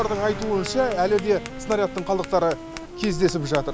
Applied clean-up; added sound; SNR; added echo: none; Wind instrument, woodwind instrument + Tap; 10 dB; none.